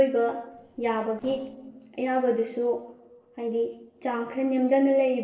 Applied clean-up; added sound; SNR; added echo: neural separator model SepFormer DNS4.